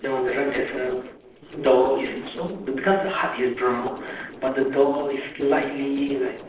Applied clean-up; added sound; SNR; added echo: neural separator model SepFormer DNS4.